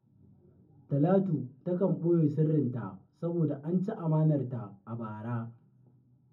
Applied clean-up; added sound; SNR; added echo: none; none; none; reverberation time 0.4 s.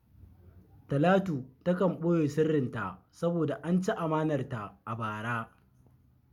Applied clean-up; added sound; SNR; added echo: none; none; none; none.